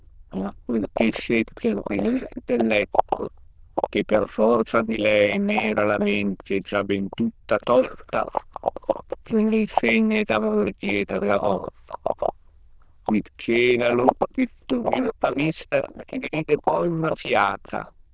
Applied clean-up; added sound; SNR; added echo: neural diffusion model UNIVERSE++.